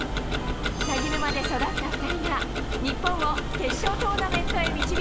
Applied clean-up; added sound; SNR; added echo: none; Tick-tock; -1 dB; none.